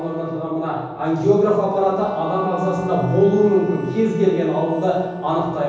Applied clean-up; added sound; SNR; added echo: none; Bowed string instrument; 20 dB; reverberation time 1.1 s.